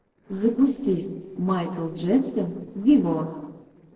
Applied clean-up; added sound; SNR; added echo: neural separator model SepFormer DNS4.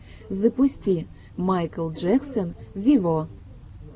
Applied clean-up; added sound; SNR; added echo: none; none; none; none.